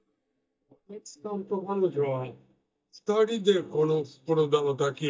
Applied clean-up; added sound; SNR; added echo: neural mask model DeepFilterNet 3.